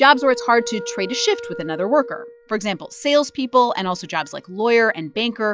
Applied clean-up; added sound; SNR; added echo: classical method log-MMSE.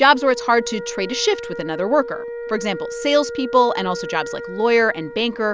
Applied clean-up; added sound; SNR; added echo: none; Wind instrument, woodwind instrument; 10 dB; none.